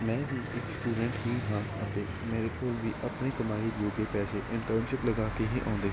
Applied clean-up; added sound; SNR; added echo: none; Church bell / Traffic noise, roadway noise; 5 dB; none.